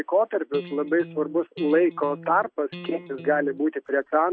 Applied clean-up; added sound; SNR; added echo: neural mask model RNNoise.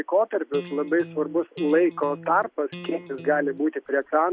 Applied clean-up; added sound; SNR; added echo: none; Electric guitar; 16 dB; none.